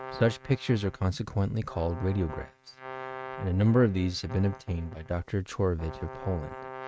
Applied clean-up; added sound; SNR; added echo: neural mask model RNNoise.